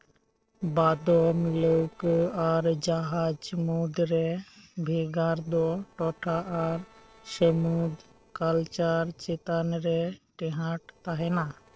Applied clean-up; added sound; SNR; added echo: neural separator model SepFormer DNS4.